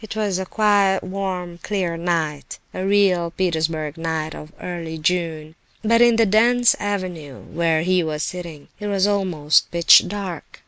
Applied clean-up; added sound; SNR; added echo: none; none; none; none.